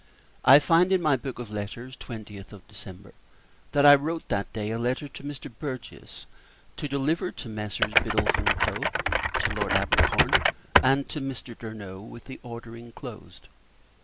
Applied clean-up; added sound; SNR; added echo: none; Typing; -4 dB; none.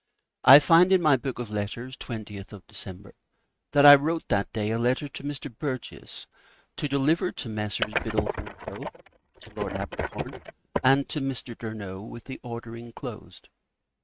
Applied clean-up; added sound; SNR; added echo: neural mask model RNNoise.